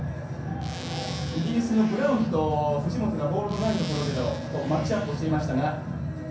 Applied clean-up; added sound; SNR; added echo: none; Zipper (clothing); 16 dB; reverberation time 0.6 s.